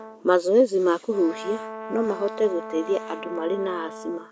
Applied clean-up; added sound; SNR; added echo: none; Brass instrument; 13 dB; none.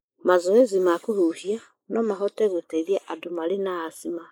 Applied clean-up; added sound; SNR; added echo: neural mask model Resemble Enhance denoiser.